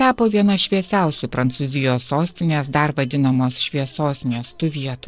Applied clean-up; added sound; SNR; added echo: neural separator model SepFormer DNS4.